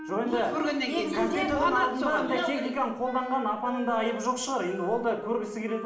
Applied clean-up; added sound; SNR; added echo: none; Wind instrument, woodwind instrument; 13 dB; reverberation time 0.9 s.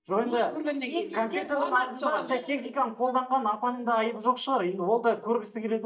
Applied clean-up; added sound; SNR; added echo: neural mask model DeepFilterNet 3.